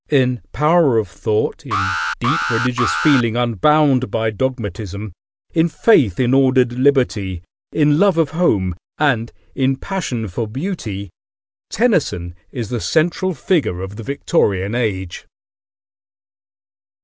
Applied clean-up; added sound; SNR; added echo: none; Alarm; 2 dB; none.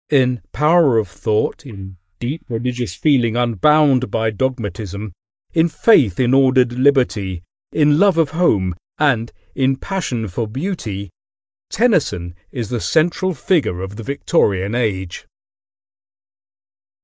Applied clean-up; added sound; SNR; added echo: neural mask model DeepFilterNet 3.